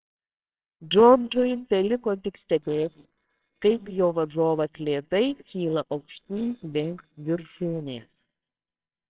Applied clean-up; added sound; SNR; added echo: neural separator model SepFormer WHAMR!.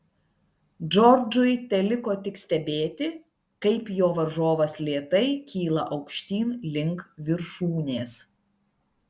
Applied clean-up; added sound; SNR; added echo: none; none; none; none.